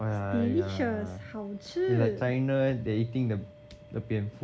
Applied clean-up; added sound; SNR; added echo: none; none; none; none.